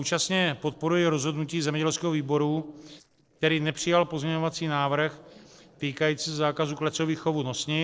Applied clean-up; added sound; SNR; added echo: neural separator model SepFormer DNS4.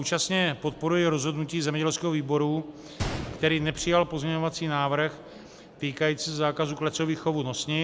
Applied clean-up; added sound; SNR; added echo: none; Gunshot, gunfire; 16 dB; none.